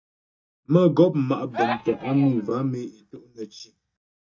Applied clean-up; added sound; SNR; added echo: neural mask model DeepFilterNet 3.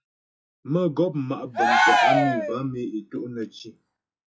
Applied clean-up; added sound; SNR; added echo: classical method WPE with log-MMSE.